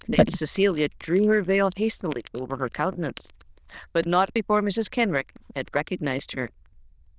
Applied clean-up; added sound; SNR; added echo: neural diffusion model UNIVERSE++.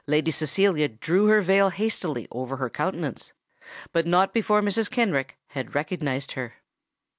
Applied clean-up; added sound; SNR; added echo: none; none; none; none.